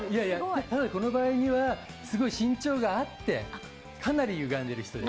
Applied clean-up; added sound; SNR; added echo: none; none; none; none.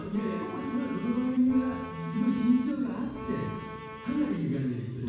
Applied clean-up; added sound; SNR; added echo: none; Bowed string instrument; 12 dB; reverberation time 1.2 s.